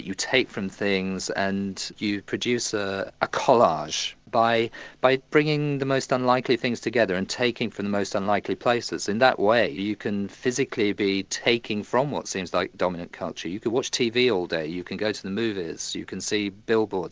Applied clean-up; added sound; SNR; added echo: none; none; none; none.